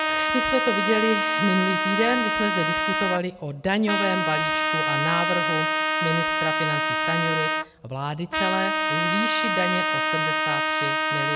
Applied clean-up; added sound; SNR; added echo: none; Trumpet; -3 dB; none.